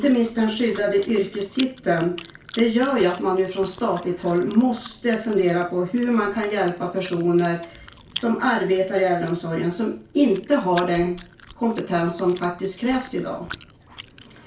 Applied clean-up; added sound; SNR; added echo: none; Chewing, mastication; 17 dB; reverberation time 0.3 s.